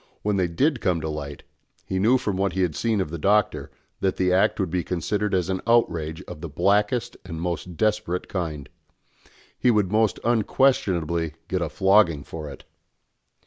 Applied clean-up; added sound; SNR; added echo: none; none; none; none.